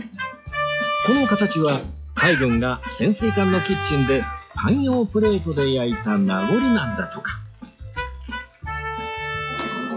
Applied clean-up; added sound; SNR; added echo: classical method log-MMSE.